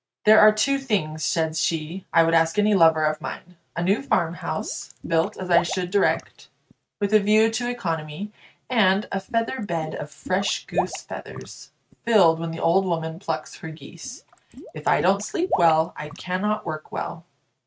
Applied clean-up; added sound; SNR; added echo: neural mask model RNNoise.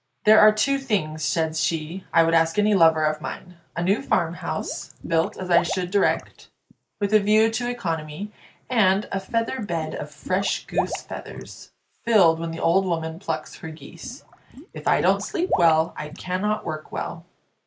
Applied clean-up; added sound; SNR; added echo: neural mask model Resemble Enhance denoiser.